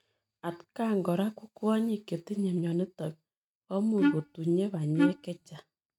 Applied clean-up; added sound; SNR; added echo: neural mask model RNNoise.